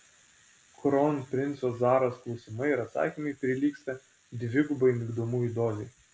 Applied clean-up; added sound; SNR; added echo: none; none; none; none.